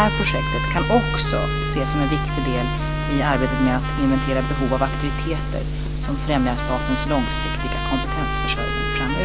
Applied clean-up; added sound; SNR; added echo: none; Trumpet; 7 dB; none.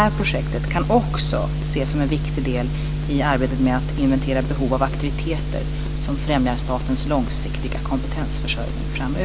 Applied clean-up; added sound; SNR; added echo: none; none; none; none.